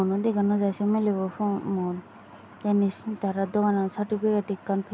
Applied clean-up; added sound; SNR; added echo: none; none; none; none.